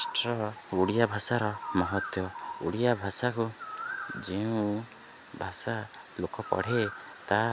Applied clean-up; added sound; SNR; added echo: none; none; none; none.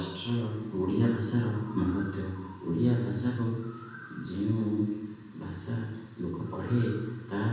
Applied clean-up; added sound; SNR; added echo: none; none; none; reverberation time 1.2 s.